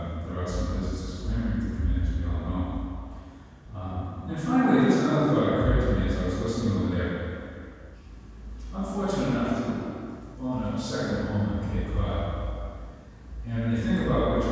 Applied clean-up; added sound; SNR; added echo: none; none; none; reverberation time 2.1 s.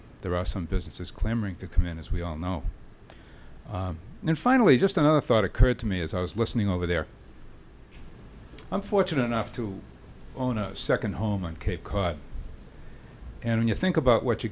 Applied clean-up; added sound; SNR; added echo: none; none; none; none.